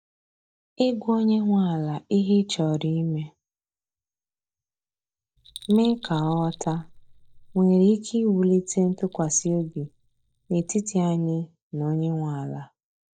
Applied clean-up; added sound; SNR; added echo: neural mask model DeepFilterNet 3.